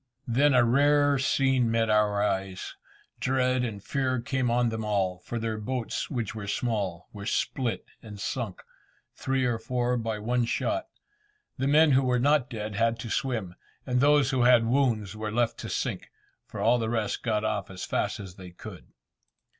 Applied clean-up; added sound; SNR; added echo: none; none; none; none.